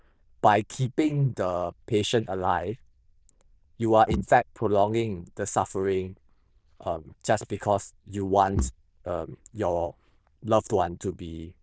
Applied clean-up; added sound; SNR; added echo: neural diffusion model UNIVERSE++.